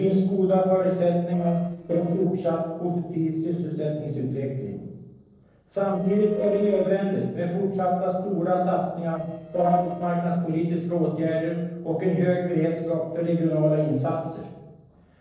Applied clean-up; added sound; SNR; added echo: neural separator model SepFormer DNS4.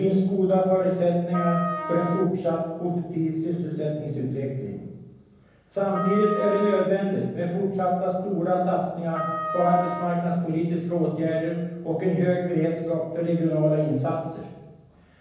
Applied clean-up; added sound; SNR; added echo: none; Wind instrument, woodwind instrument; 8 dB; reverberation time 1.1 s.